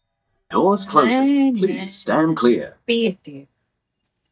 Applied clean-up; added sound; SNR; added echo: neural mask model DeepFilterNet 3.